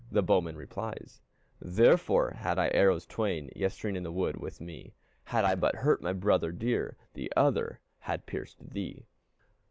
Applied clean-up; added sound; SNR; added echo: none; none; none; none.